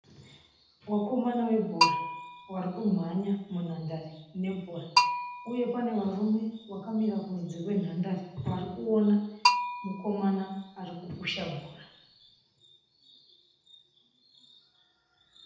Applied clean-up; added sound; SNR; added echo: none; Bell; 1 dB; reverberation time 0.8 s.